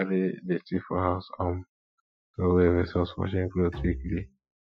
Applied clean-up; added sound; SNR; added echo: classical method Wiener filter.